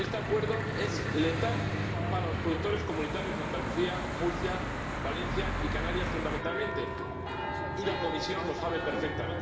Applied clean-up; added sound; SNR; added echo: none; Church bell / Traffic noise, roadway noise; -2 dB; reverberation time 2.6 s.